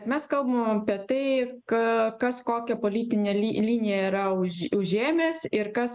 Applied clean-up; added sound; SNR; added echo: none; none; none; none.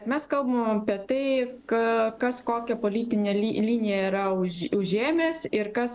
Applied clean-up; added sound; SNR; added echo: neural separator model SepFormer DNS4.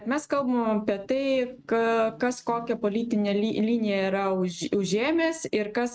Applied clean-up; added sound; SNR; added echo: neural mask model RNNoise.